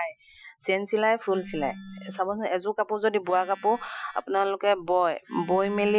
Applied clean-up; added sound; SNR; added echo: classical method Wiener filter.